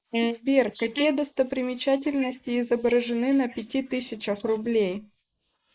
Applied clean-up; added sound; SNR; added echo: neural mask model Resemble Enhance denoiser.